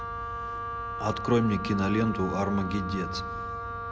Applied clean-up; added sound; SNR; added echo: none; Wind instrument, woodwind instrument; 6 dB; none.